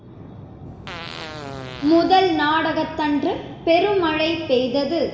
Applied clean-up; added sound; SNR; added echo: none; Fart; 15 dB; reverberation time 1.1 s.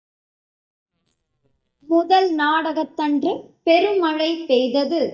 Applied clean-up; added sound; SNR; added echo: neural mask model DeepFilterNet 3.